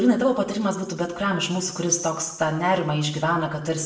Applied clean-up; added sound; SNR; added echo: none; none; none; reverberation time 0.7 s.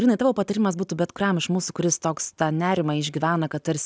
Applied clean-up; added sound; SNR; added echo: none; none; none; none.